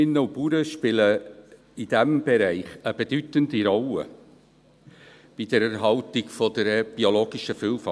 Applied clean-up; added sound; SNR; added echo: none; none; none; none.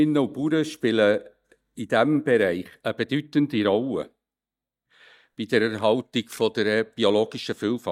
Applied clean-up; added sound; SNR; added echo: neural mask model DeepFilterNet 3.